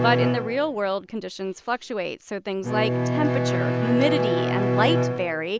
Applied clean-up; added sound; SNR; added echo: none; Bowed string instrument; -1 dB; none.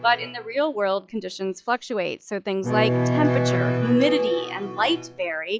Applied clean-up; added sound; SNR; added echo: classical method log-MMSE.